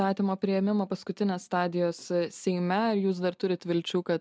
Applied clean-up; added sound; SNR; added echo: none; none; none; none.